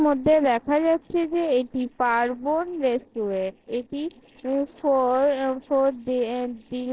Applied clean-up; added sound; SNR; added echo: neural separator model SepFormer DNS4.